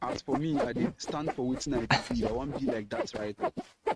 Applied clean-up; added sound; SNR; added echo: neural mask model RNNoise.